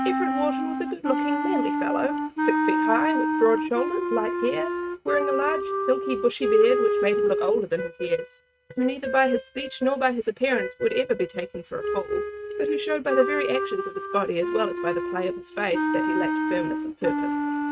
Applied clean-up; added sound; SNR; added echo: neural mask model RNNoise.